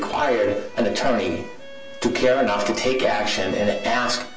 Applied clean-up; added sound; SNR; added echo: none; Bowed string instrument; 17 dB; reverberation time 0.2 s.